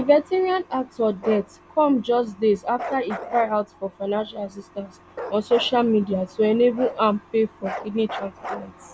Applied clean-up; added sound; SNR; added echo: none; Bark; 15 dB; none.